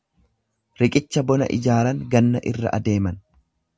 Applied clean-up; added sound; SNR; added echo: none; none; none; none.